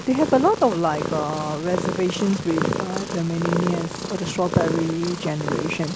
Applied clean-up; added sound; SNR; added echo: none; Purr; 5 dB; none.